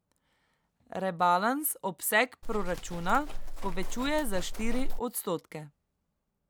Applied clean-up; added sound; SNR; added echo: none; Livestock, farm animals, working animals; -3 dB; none.